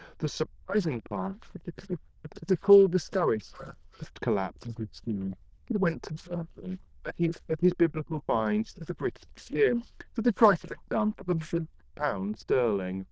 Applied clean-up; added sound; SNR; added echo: neural diffusion model UNIVERSE++.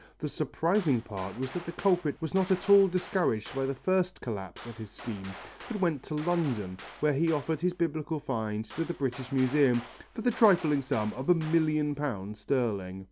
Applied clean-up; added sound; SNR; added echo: none; Gunshot, gunfire; 18 dB; none.